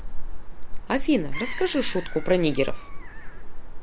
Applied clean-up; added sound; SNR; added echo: none; Gull, seagull / Fowl; -2 dB; none.